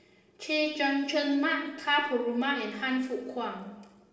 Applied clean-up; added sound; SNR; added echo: none; none; none; reverberation time 1.1 s.